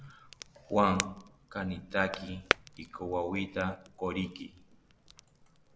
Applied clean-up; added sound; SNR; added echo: none; Crackle; 6 dB; none.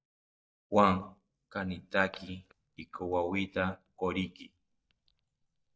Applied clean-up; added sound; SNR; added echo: neural mask model DeepFilterNet 3.